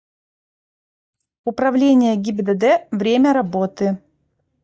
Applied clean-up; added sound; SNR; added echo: neural mask model DeepFilterNet 3.